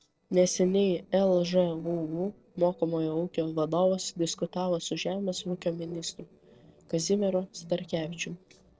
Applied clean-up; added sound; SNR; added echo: neural separator model SepFormer DNS4.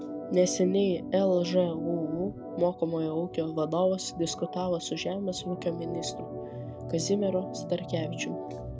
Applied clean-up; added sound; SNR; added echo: none; Organ; 8 dB; none.